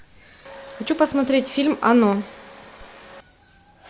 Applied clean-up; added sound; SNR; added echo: none; Domestic sounds, home sounds; 18 dB; none.